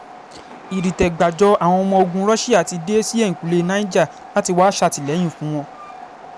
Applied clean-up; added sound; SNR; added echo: none; Train; 19 dB; none.